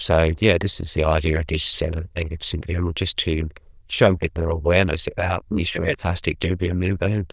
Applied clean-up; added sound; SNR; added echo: neural diffusion model UNIVERSE++.